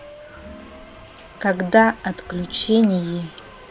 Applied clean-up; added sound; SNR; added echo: none; Subway, metro, underground + Organ; 19 dB; none.